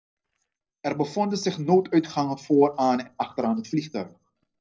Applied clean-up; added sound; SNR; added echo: neural separator model SepFormer DNS4.